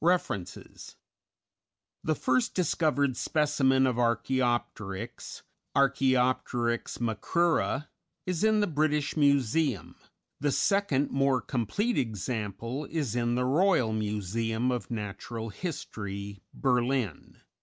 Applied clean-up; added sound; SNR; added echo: none; none; none; none.